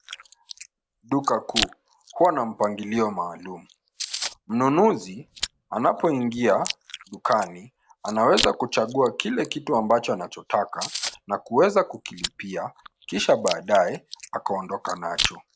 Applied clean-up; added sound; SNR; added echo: none; Chewing, mastication; 11 dB; none.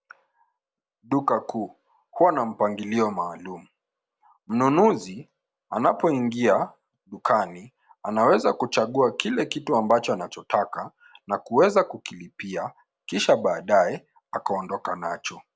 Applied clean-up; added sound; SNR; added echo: none; none; none; none.